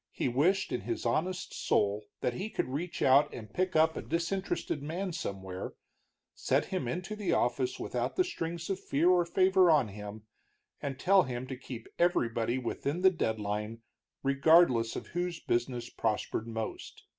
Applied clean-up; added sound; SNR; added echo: none; none; none; none.